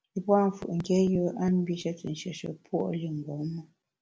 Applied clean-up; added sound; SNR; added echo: none; none; none; none.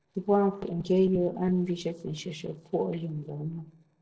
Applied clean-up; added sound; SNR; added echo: neural separator model SepFormer DNS4.